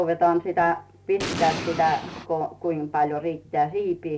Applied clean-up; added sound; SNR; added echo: none; Explosion; 6 dB; none.